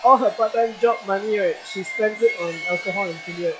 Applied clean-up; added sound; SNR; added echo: classical method log-MMSE.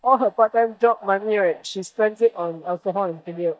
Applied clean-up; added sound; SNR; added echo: neural mask model DeepFilterNet 3.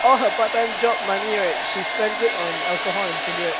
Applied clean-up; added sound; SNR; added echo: none; Domestic sounds, home sounds; 2 dB; none.